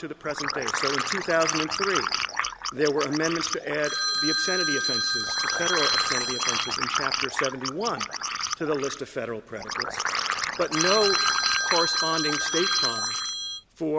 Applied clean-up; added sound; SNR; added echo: none; Telephone + Liquid; -3 dB; none.